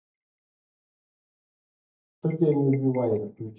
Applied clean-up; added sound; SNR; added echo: neural mask model DeepFilterNet 3.